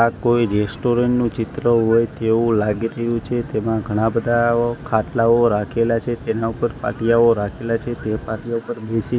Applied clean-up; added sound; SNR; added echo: none; none; none; none.